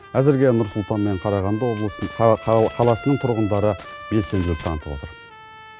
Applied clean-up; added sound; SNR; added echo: none; Trumpet + Crumpling, crinkling; 17 dB; none.